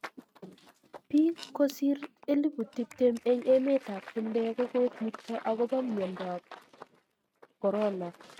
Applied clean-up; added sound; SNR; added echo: neural mask model RNNoise.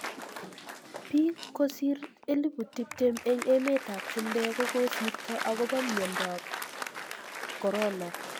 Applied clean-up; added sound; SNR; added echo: none; Applause; 7 dB; none.